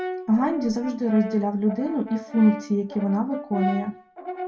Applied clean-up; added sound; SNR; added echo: none; Brass instrument; 11 dB; reverberation time 0.2 s.